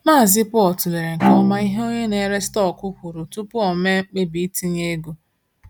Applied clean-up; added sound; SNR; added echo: none; Bowed string instrument; 4 dB; none.